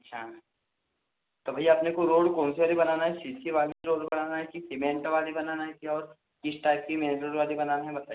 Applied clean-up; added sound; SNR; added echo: none; none; none; none.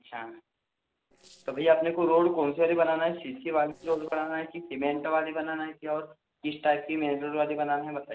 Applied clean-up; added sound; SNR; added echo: neural separator model SepFormer DNS4.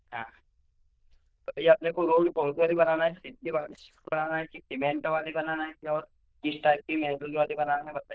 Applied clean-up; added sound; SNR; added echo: neural diffusion model UNIVERSE++.